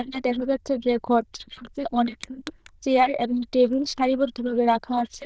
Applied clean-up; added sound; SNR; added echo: neural diffusion model UNIVERSE++.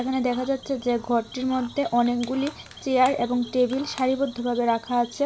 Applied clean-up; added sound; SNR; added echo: none; Cricket / Frog + Crushing; 19 dB; none.